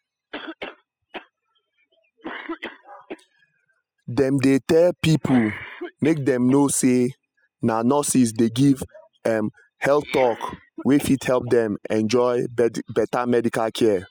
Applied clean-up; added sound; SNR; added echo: classical method spectral subtraction.